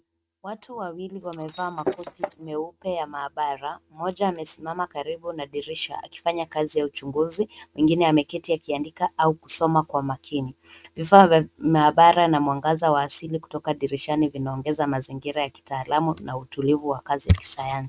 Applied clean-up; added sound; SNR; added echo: neural mask model RNNoise.